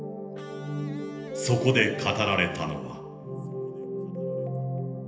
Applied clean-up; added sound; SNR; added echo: none; Electric guitar; 18 dB; reverberation time 1.4 s.